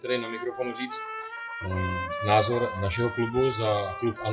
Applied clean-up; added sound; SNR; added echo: classical method WPE with log-MMSE.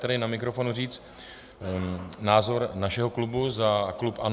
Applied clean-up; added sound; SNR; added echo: none; none; none; none.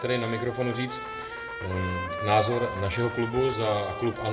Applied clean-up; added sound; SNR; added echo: none; Trumpet; 8 dB; reverberation time 1.1 s.